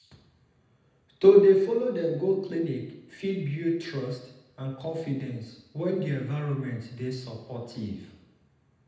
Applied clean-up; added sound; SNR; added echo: none; none; none; reverberation time 0.8 s.